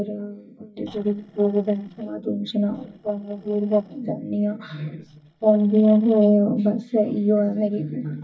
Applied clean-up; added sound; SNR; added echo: neural mask model DeepFilterNet 3.